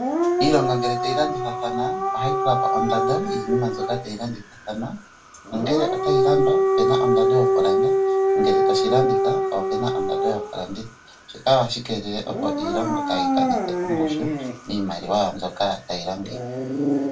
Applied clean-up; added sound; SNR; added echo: none; Siren / Dog; -4 dB; reverberation time 0.2 s.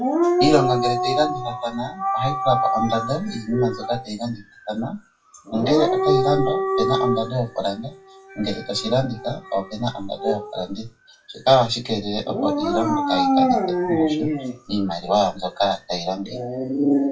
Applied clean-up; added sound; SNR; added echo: classical method WPE with log-MMSE.